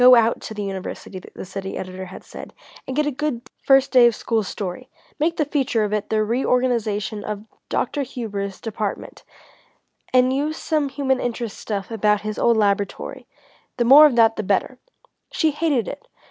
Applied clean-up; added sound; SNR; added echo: none; none; none; none.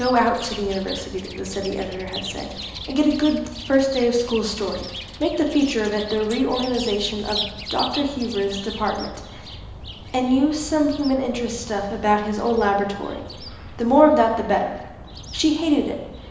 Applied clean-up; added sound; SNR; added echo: none; Chirp, tweet; 12 dB; reverberation time 1.0 s.